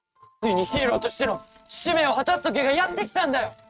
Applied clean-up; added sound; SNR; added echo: neural mask model RNNoise.